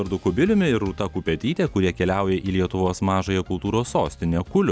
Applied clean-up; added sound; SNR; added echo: none; none; none; none.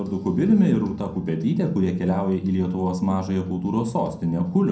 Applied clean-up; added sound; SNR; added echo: none; none; none; reverberation time 0.5 s.